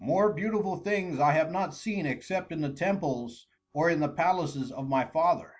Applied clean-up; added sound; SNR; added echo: none; none; none; none.